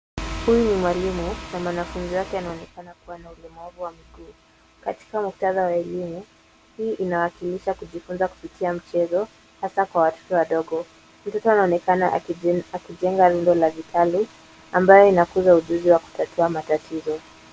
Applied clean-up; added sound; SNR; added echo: none; none; none; none.